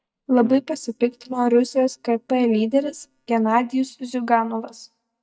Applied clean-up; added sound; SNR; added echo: neural mask model DeepFilterNet 3.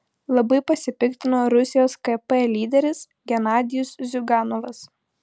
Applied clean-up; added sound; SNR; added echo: none; none; none; none.